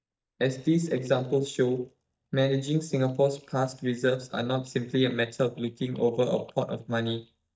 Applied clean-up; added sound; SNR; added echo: neural mask model DeepFilterNet 3.